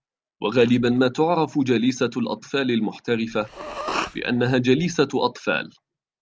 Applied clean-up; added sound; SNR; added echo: none; Respiratory sounds; 10 dB; none.